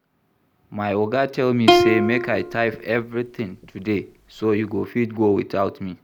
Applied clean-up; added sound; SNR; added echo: none; Plucked string instrument; 1 dB; none.